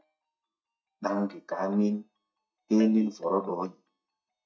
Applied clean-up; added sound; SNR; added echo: neural mask model DeepFilterNet 3.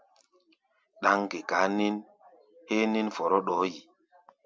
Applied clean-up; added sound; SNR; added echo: none; none; none; none.